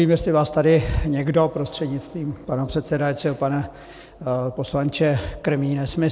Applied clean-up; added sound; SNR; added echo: none; none; none; none.